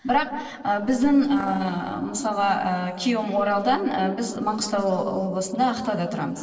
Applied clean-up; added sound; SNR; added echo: neural separator model SepFormer DNS4.